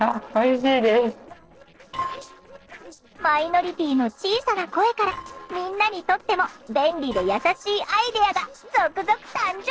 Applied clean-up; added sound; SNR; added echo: neural separator model SepFormer DNS4.